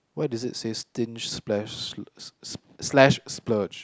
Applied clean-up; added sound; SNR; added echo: none; none; none; none.